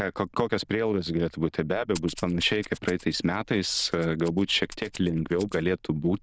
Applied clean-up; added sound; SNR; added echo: neural diffusion model UNIVERSE++.